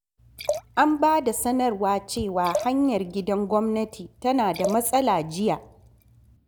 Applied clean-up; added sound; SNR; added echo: none; Liquid; 12 dB; none.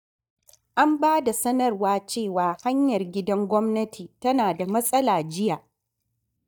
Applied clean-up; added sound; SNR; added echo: neural mask model DeepFilterNet 3.